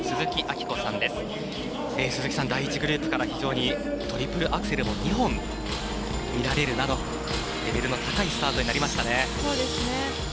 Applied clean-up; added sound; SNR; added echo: none; none; none; none.